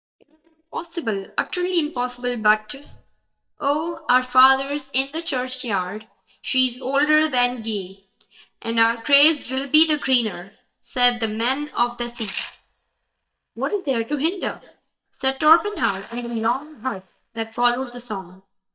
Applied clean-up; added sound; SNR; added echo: neural mask model DeepFilterNet 3.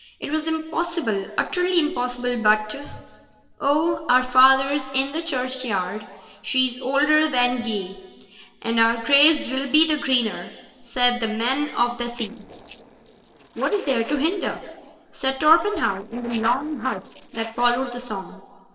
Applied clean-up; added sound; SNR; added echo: neural separator model SepFormer DNS4.